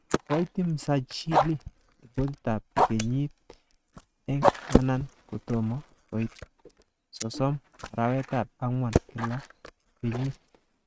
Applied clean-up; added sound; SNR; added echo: neural mask model RNNoise.